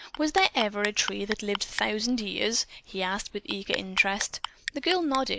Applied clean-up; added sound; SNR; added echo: neural mask model Resemble Enhance denoiser.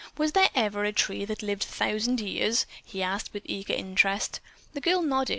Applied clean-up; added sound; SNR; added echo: none; none; none; none.